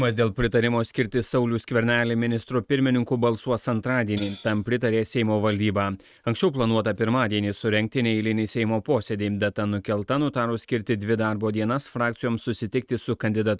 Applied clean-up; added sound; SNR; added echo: neural mask model RNNoise.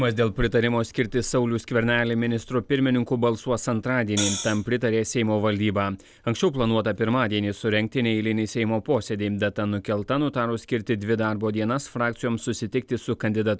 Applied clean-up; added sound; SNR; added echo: none; Hi-hat; 6 dB; none.